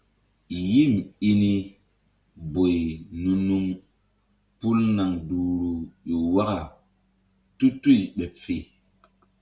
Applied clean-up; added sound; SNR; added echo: none; none; none; none.